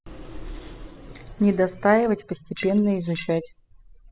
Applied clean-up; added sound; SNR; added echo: classical method spectral subtraction.